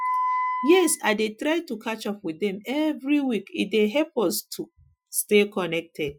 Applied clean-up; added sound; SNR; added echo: classical method Wiener filter.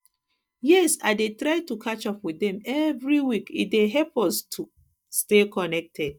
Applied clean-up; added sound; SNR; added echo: neural mask model DeepFilterNet 3.